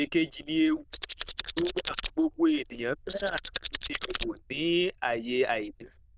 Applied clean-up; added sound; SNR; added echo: neural diffusion model UNIVERSE++.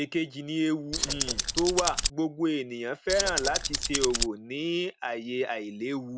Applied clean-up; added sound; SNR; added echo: none; Tools; -1 dB; none.